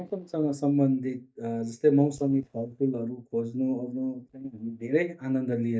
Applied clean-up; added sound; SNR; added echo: neural mask model DeepFilterNet 3.